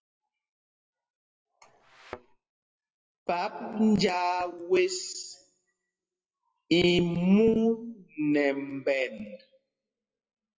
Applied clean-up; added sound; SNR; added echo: classical method WPE with log-MMSE.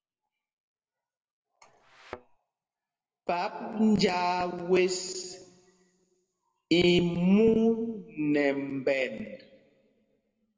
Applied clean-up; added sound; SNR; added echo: none; Thump, thud; 19 dB; reverberation time 0.9 s.